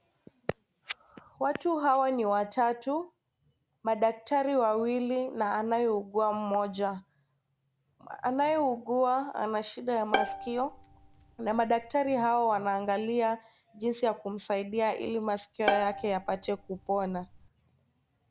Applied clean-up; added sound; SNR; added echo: none; Bowed string instrument; 6 dB; none.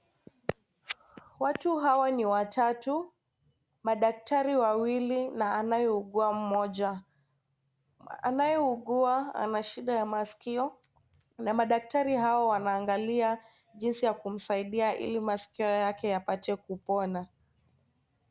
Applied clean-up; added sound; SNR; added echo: none; none; none; none.